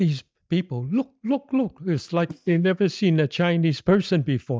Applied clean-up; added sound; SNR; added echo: neural mask model DeepFilterNet 3.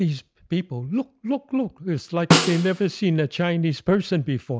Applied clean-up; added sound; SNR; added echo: none; Snare drum; 1 dB; none.